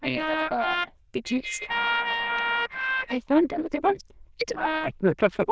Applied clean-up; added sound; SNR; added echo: neural diffusion model UNIVERSE++.